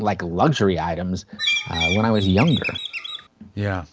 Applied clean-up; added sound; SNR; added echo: none; Bird; 4 dB; none.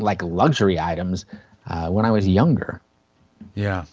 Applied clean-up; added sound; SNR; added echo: none; none; none; none.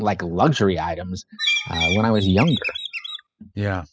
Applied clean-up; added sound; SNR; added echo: classical method spectral subtraction.